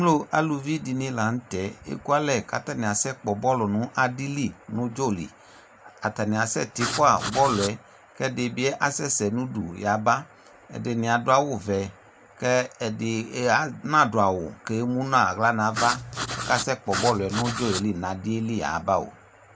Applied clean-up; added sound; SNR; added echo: none; Writing; 6 dB; none.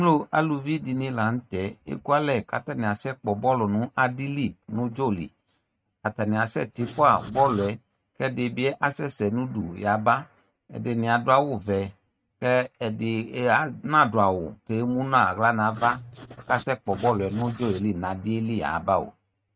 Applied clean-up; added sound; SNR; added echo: neural mask model RNNoise.